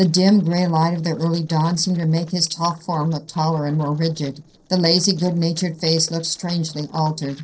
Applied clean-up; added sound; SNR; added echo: neural separator model SepFormer DNS4.